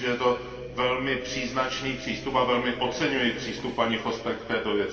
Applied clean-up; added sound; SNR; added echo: none; Plucked string instrument; 18 dB; reverberation time 2.4 s.